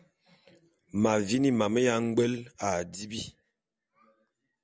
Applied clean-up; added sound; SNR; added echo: none; none; none; none.